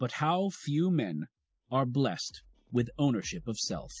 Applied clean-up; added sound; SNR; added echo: none; none; none; none.